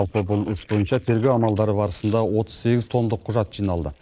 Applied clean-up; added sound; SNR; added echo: neural mask model Resemble Enhance denoiser.